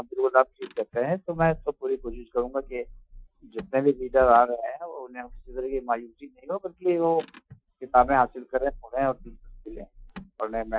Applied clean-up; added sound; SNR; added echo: classical method Wiener filter.